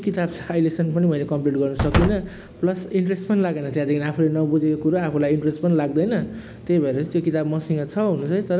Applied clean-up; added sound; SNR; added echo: none; Slam; 6 dB; none.